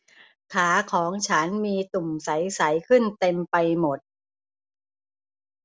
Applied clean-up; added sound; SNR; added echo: none; none; none; none.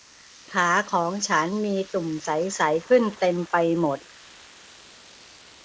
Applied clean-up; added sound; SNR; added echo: neural mask model Resemble Enhance denoiser.